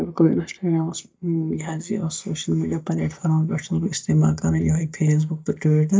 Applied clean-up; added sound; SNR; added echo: neural mask model DeepFilterNet 3.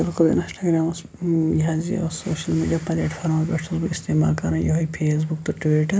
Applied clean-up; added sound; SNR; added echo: none; none; none; none.